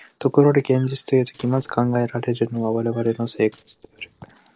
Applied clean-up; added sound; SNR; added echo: neural separator model SepFormer DNS4.